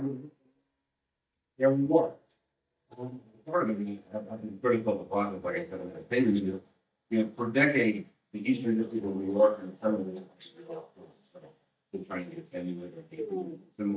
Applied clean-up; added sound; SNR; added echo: neural mask model DeepFilterNet 3.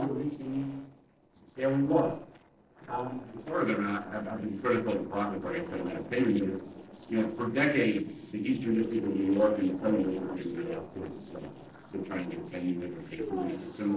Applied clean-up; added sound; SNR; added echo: neural separator model SepFormer DNS4.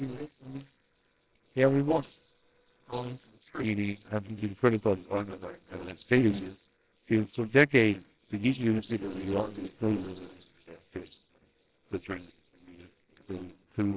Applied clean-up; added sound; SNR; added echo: neural separator model SepFormer WHAMR!.